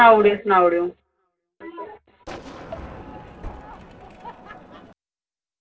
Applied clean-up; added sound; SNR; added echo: neural separator model SepFormer DNS4.